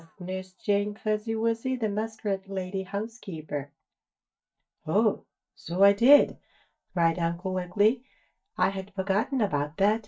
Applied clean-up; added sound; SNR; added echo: neural mask model DeepFilterNet 3.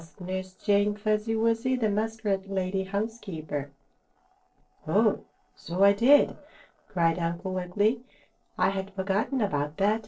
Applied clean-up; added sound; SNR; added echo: neural separator model SepFormer DNS4.